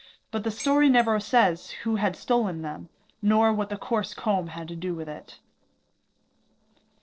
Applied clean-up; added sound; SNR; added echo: neural separator model SepFormer DNS4.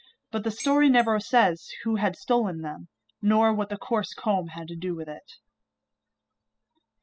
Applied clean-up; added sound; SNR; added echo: classical method spectral subtraction.